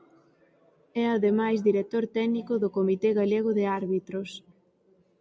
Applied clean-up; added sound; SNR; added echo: none; none; none; none.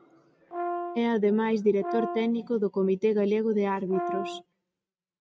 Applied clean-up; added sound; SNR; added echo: neural mask model RNNoise.